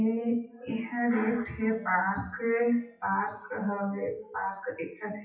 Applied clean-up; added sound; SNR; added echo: classical method WPE with log-MMSE.